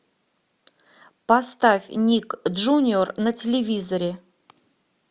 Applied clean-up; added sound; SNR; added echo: none; none; none; none.